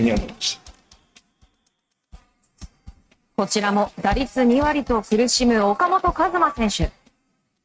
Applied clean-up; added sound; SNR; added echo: neural mask model RNNoise.